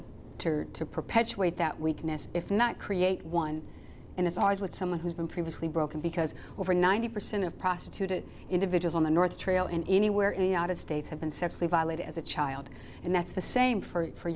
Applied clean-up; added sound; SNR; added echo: none; none; none; none.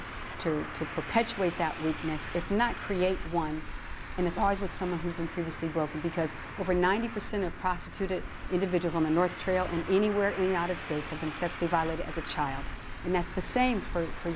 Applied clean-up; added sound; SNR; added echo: none; Traffic noise, roadway noise; 8 dB; none.